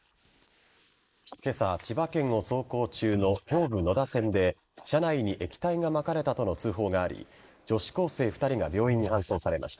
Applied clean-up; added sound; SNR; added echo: neural mask model Resemble Enhance denoiser.